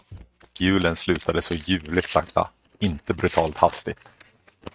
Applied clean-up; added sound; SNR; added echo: neural mask model RNNoise.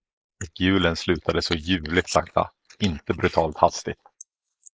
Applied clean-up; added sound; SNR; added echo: neural mask model Resemble Enhance denoiser.